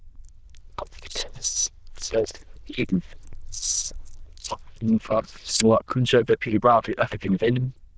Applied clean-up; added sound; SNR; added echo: neural diffusion model UNIVERSE++.